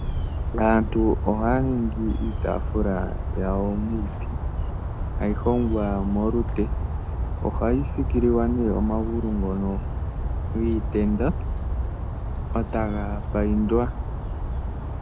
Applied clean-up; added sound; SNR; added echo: none; Bird vocalization, bird call, bird song; 1 dB; none.